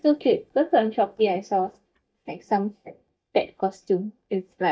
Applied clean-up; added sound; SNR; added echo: neural mask model DeepFilterNet 3.